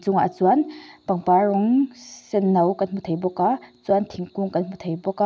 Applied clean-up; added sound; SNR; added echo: none; none; none; none.